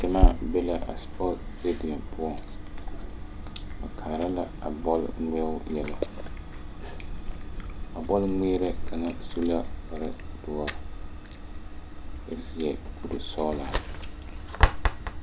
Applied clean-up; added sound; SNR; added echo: none; Chewing, mastication; -2 dB; none.